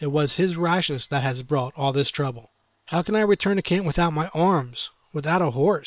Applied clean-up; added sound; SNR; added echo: neural separator model SepFormer WHAM!.